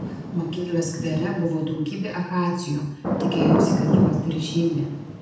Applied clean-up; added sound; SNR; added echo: none; Thunder / Rain; 0 dB; reverberation time 0.9 s.